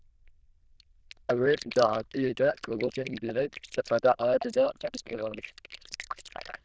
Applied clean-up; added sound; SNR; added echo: neural diffusion model UNIVERSE++.